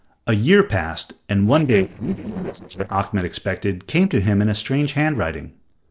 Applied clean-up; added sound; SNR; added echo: neural separator model SepFormer DNS4.